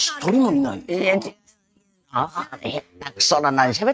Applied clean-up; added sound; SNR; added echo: neural mask model RNNoise.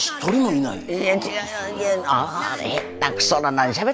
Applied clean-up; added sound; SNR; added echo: none; Clapping; 17 dB; none.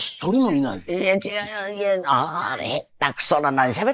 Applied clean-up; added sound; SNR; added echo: neural mask model Resemble Enhance denoiser.